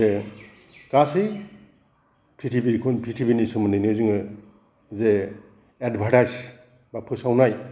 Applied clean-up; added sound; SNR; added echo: none; none; none; none.